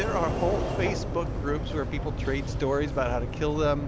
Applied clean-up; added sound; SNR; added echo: none; Sliding door; 1 dB; none.